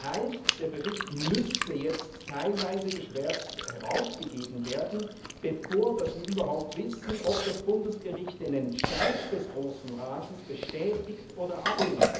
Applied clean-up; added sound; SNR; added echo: none; Chewing, mastication; 3 dB; reverberation time 0.6 s.